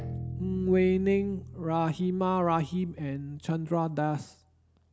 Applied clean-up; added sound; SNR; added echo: none; Bowed string instrument; 14 dB; none.